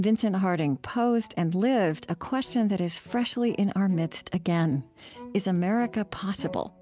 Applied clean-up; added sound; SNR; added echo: none; none; none; none.